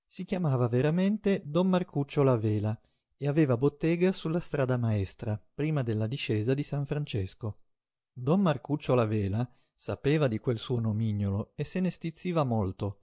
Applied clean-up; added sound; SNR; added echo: none; none; none; none.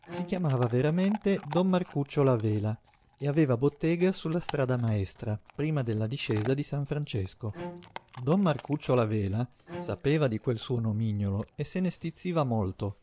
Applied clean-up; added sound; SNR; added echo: none; Bowed string instrument + Chewing, mastication / Dog; 19 dB; none.